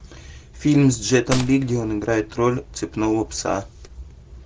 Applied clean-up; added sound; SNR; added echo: none; Gunshot, gunfire; 13 dB; none.